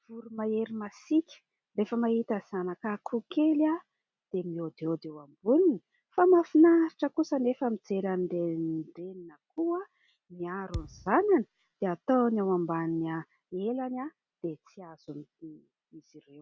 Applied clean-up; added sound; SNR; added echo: none; Thump, thud; 13 dB; none.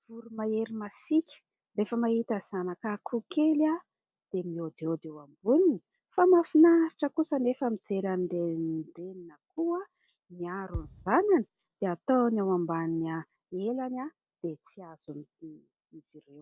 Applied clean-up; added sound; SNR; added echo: neural separator model SepFormer DNS4.